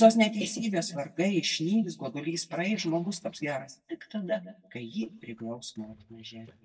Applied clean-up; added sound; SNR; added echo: neural mask model DeepFilterNet 3.